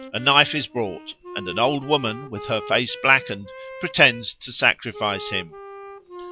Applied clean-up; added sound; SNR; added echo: none; Wind instrument, woodwind instrument; 15 dB; none.